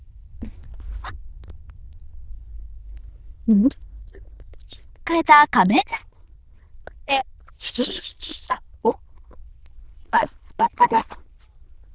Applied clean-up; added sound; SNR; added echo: neural diffusion model UNIVERSE++.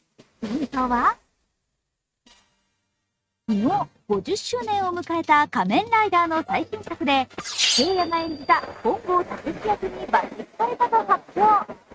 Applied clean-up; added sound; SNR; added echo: neural mask model RNNoise.